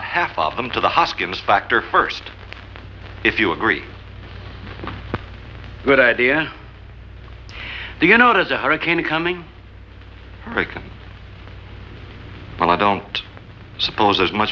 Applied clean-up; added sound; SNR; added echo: none; none; none; none.